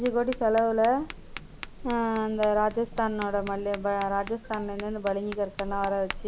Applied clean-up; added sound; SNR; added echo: none; Tap; 13 dB; none.